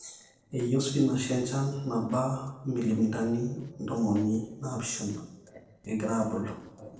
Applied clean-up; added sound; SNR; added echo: neural separator model SepFormer DNS4.